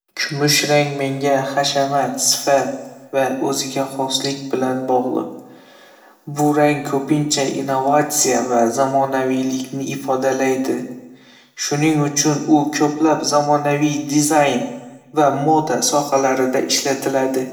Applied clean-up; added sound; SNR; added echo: none; none; none; reverberation time 0.7 s.